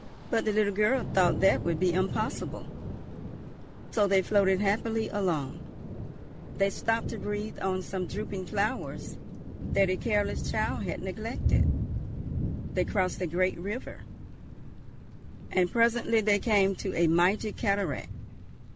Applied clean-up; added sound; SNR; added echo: none; Thunder / Rain; 6 dB; none.